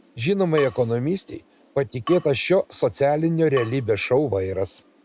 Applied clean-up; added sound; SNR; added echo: none; Drip / Water tap, faucet; 20 dB; none.